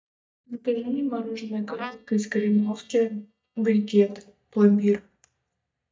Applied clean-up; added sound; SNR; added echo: neural mask model DeepFilterNet 3.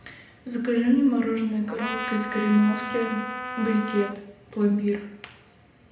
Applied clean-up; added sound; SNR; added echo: none; Trumpet; 8 dB; reverberation time 0.7 s.